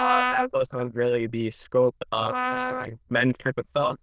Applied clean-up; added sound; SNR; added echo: neural diffusion model UNIVERSE++.